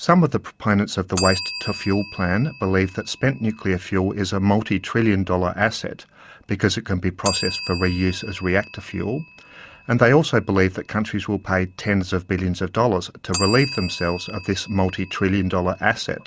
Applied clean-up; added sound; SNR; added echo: none; Bell; 14 dB; none.